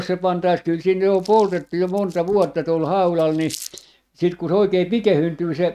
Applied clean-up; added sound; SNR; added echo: neural mask model RNNoise.